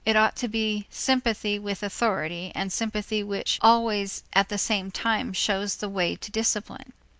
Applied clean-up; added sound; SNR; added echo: none; none; none; none.